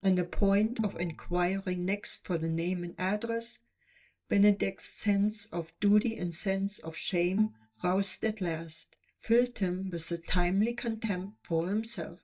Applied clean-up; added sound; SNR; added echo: neural mask model DeepFilterNet 3.